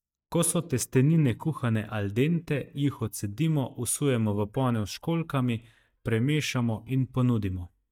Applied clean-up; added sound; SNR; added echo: neural mask model DeepFilterNet 3.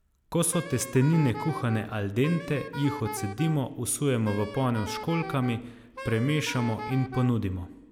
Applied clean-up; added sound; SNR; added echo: none; Wind instrument, woodwind instrument; 12 dB; none.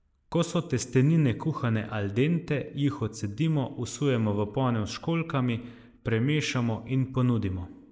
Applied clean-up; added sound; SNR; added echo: neural mask model Resemble Enhance denoiser.